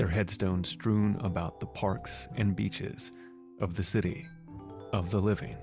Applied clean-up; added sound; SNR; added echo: none; none; none; none.